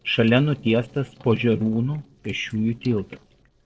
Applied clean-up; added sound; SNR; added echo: neural separator model SepFormer DNS4.